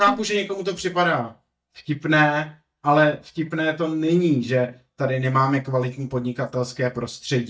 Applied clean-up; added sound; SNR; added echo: neural mask model DeepFilterNet 3.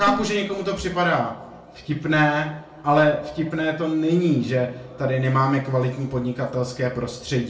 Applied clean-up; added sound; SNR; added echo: none; Bowed string instrument; 12 dB; reverberation time 0.4 s.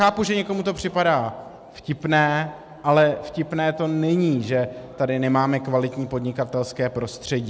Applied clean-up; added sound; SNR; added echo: none; none; none; none.